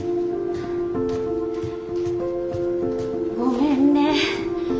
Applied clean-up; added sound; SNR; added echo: none; Bowed string instrument; 19 dB; none.